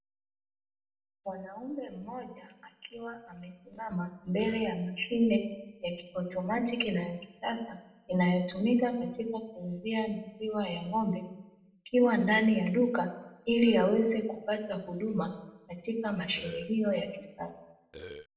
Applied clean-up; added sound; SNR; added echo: none; Burping, eructation; 13 dB; reverberation time 0.7 s.